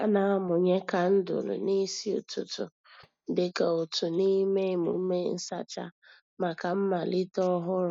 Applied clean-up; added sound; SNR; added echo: neural mask model DeepFilterNet 3.